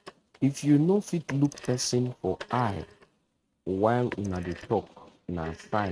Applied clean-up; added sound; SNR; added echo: neural mask model RNNoise.